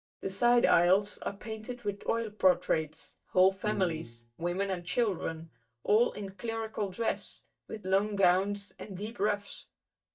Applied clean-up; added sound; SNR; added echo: neural mask model DeepFilterNet 3.